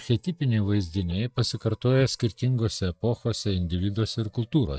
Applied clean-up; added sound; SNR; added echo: neural mask model DeepFilterNet 3.